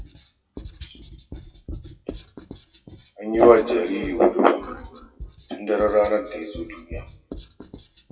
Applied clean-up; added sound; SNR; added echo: classical method WPE with log-MMSE.